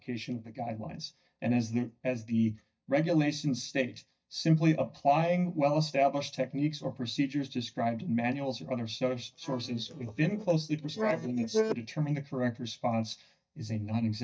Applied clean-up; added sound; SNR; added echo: neural mask model DeepFilterNet 3.